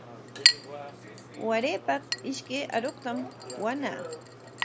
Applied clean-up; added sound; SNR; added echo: none; Chink, clink; -1 dB; none.